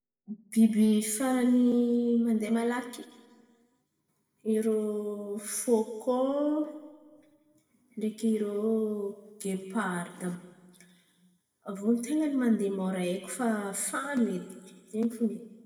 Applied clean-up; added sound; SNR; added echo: none; none; none; reverberation time 1.4 s.